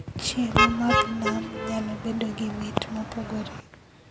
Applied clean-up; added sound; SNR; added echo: none; Motor vehicle (road); 0 dB; none.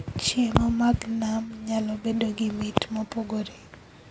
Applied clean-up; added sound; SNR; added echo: none; none; none; none.